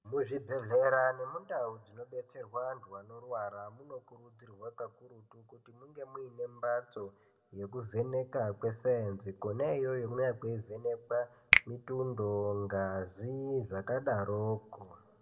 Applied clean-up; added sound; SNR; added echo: none; Finger snapping; -2 dB; reverberation time 0.9 s.